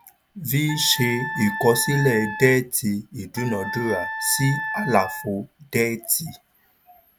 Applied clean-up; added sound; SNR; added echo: none; Wind instrument, woodwind instrument; 7 dB; none.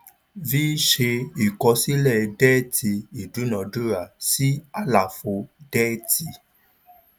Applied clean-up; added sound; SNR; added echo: none; none; none; none.